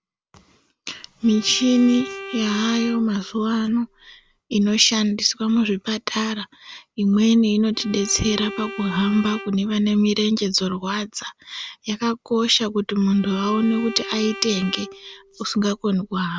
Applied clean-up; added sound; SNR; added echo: none; Bowed string instrument; 15 dB; none.